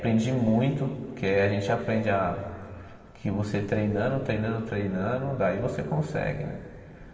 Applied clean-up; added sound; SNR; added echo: none; none; none; reverberation time 2.3 s.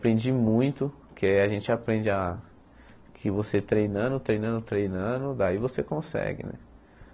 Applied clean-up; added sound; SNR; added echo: none; none; none; none.